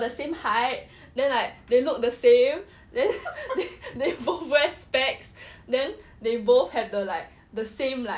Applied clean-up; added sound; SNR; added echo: none; none; none; none.